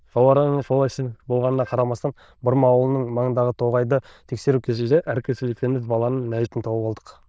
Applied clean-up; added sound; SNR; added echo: neural diffusion model UNIVERSE++.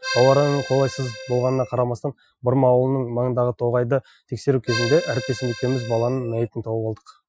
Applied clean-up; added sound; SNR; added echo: classical method Wiener filter.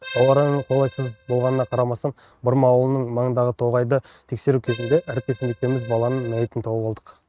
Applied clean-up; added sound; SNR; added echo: neural mask model RNNoise.